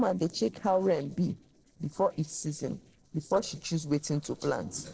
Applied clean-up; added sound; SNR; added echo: neural separator model SepFormer DNS4.